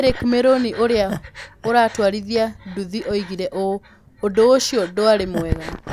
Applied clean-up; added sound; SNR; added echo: none; Breathing; 17 dB; none.